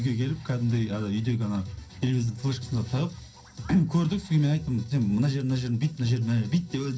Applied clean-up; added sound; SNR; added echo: none; none; none; reverberation time 0.3 s.